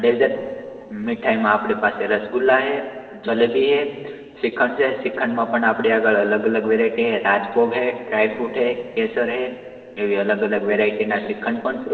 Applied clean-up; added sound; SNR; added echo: neural separator model SepFormer DNS4.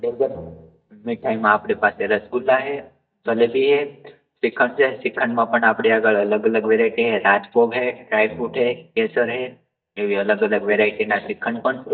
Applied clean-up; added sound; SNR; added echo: neural mask model DeepFilterNet 3.